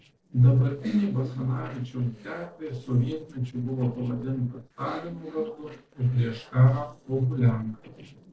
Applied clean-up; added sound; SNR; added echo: neural separator model SepFormer DNS4.